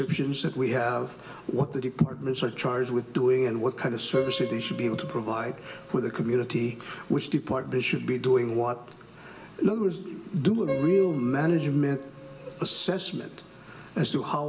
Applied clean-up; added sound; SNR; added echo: none; Piano; 15 dB; reverberation time 2.0 s.